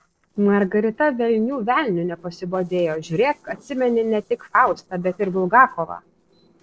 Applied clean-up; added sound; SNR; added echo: neural separator model SepFormer DNS4.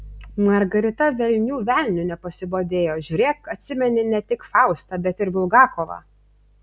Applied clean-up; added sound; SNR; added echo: none; none; none; none.